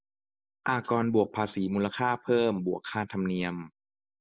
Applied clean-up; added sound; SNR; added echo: none; none; none; none.